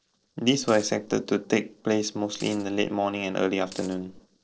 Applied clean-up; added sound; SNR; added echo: neural separator model SepFormer DNS4.